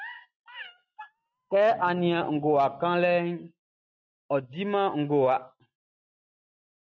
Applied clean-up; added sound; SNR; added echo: neural mask model RNNoise.